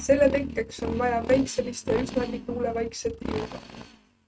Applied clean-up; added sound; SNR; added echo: neural mask model RNNoise.